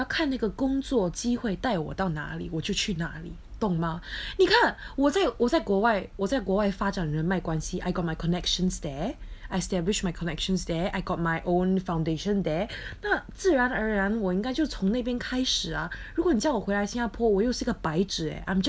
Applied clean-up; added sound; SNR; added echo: none; none; none; none.